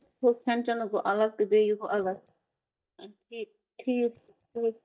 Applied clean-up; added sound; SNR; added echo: neural mask model DeepFilterNet 3.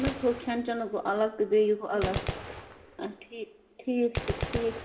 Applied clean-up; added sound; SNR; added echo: none; Gunshot, gunfire; 8 dB; reverberation time 2.5 s.